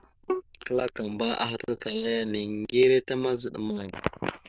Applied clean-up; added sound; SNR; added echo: neural diffusion model UNIVERSE++.